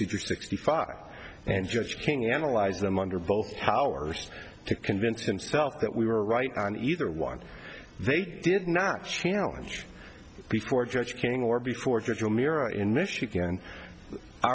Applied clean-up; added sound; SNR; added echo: none; none; none; none.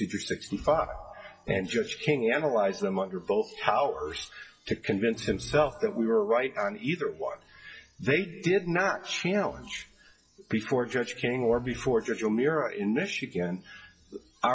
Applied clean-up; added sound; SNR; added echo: classical method WPE with log-MMSE.